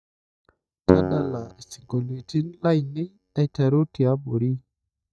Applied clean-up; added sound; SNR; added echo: neural mask model DeepFilterNet 3.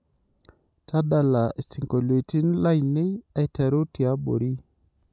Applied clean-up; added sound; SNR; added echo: none; none; none; none.